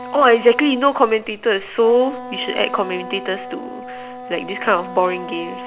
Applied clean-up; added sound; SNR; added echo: none; Wind instrument, woodwind instrument; 14 dB; none.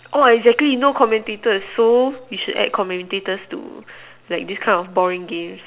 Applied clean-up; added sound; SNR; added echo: none; none; none; none.